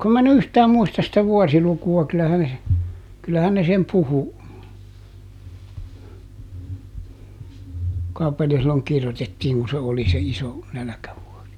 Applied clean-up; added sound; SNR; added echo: none; none; none; none.